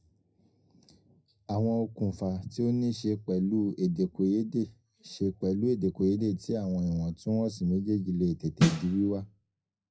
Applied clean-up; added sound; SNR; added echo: classical method WPE with log-MMSE.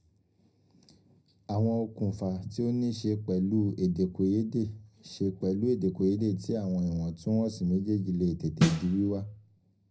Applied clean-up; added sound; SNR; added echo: none; Snare drum; 1 dB; reverberation time 0.3 s.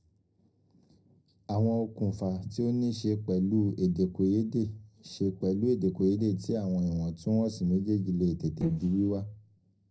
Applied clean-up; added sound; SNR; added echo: neural separator model SepFormer DNS4.